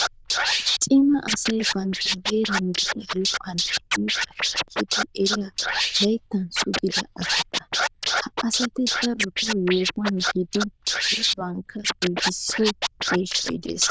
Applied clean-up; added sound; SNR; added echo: neural diffusion model UNIVERSE++.